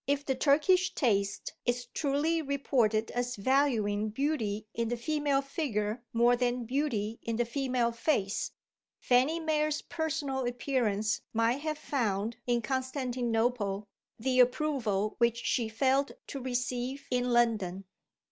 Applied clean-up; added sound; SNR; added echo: none; none; none; none.